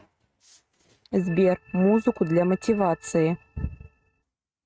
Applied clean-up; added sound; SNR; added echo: neural mask model RNNoise.